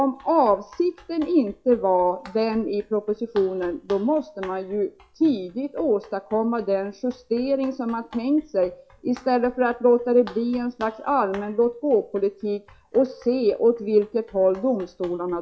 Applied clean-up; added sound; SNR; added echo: classical method log-MMSE.